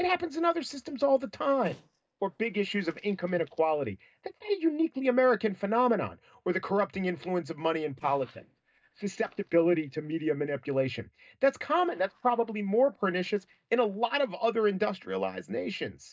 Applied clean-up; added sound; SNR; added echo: neural mask model DeepFilterNet 3.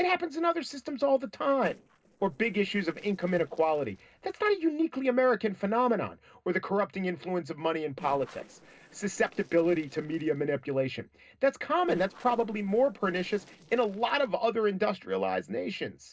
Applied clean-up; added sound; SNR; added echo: neural separator model SepFormer DNS4.